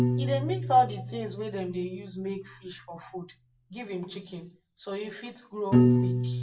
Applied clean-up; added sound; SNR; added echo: none; Piano; -3 dB; reverberation time 0.2 s.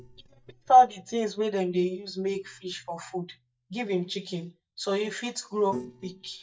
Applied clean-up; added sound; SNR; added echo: neural mask model DeepFilterNet 3.